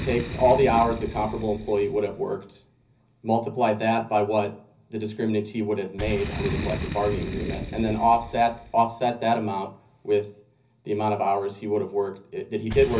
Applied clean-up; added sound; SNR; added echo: none; Boom; 11 dB; reverberation time 0.4 s.